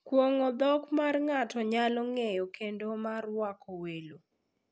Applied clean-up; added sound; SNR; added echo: none; none; none; none.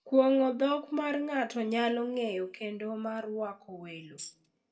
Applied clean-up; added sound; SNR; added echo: none; Tambourine; 15 dB; reverberation time 0.4 s.